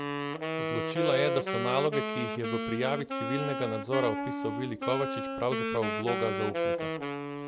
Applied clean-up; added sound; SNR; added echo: none; Wind instrument, woodwind instrument; 0 dB; none.